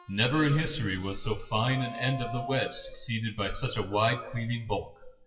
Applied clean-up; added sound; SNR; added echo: classical method WPE with log-MMSE.